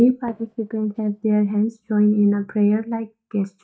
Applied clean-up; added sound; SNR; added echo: neural mask model DeepFilterNet 3.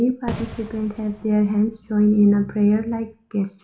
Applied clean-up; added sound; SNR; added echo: none; Fireworks; 14 dB; reverberation time 0.4 s.